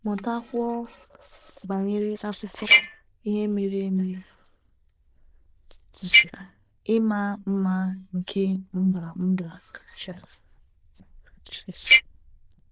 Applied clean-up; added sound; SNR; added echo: neural diffusion model UNIVERSE++.